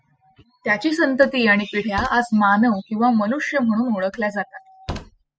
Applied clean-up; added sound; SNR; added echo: classical method spectral subtraction.